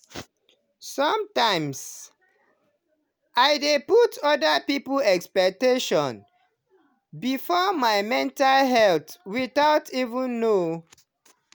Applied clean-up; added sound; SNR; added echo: none; none; none; none.